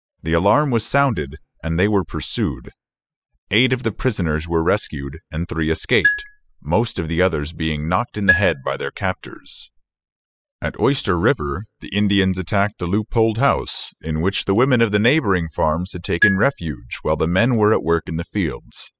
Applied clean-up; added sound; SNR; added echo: classical method spectral subtraction.